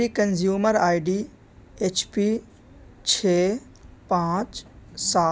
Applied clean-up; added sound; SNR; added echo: none; none; none; none.